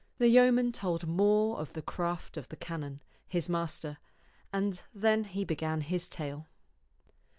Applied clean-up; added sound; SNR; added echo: none; none; none; none.